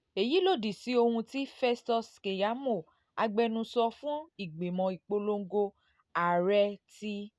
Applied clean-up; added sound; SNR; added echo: none; none; none; none.